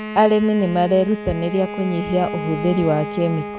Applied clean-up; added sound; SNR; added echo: none; Bowed string instrument; 9 dB; none.